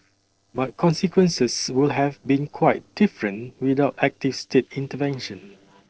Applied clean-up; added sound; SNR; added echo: neural separator model SepFormer DNS4.